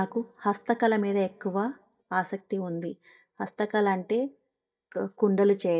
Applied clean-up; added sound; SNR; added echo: neural mask model DeepFilterNet 3.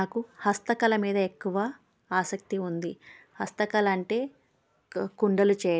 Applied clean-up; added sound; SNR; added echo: none; none; none; none.